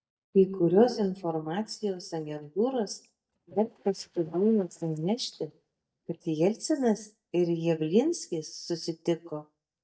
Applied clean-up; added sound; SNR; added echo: neural mask model DeepFilterNet 3.